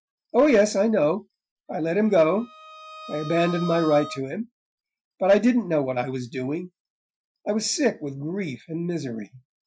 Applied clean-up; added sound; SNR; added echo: classical method Wiener filter.